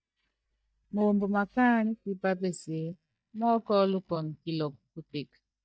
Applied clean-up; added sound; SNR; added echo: neural mask model DeepFilterNet 3.